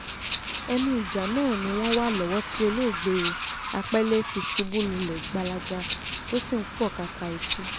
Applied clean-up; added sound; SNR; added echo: none; Rattle (instrument) + Train; 3 dB; none.